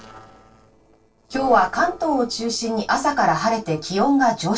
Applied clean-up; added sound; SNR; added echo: neural separator model SepFormer DNS4.